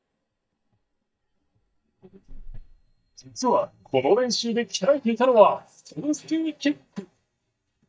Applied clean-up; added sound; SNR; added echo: neural mask model DeepFilterNet 3.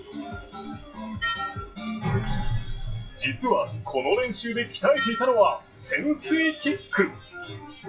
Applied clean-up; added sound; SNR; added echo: classical method WPE with log-MMSE.